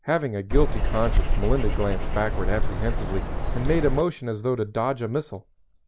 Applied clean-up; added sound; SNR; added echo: none; Bird vocalization, bird call, bird song; -5 dB; none.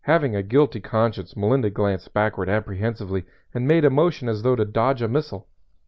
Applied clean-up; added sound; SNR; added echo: none; none; none; none.